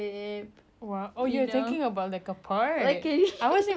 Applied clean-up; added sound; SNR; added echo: none; none; none; none.